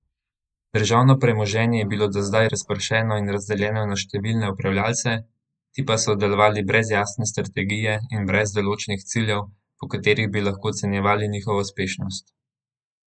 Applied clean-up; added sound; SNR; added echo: neural mask model Resemble Enhance denoiser.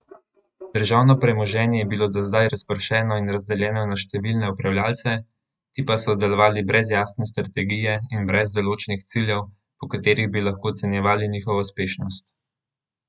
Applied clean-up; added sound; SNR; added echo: neural mask model RNNoise.